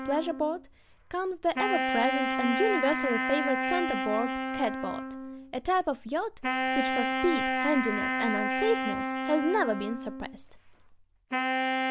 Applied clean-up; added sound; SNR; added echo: none; Wind instrument, woodwind instrument; 0 dB; none.